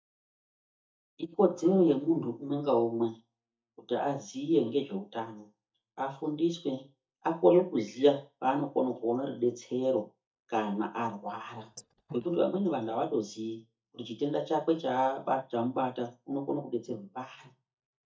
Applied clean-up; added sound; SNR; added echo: neural mask model DeepFilterNet 3.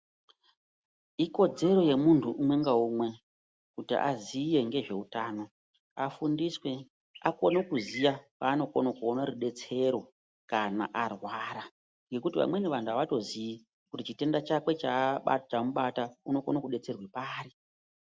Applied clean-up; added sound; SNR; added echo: none; none; none; none.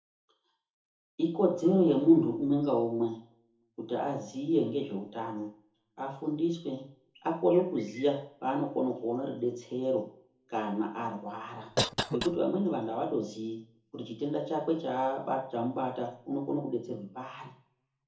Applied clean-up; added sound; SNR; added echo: none; Cough; 5 dB; reverberation time 0.6 s.